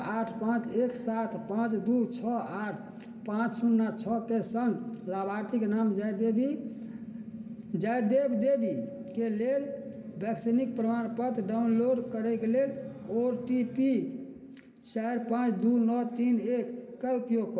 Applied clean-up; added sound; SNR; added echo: none; none; none; reverberation time 1.1 s.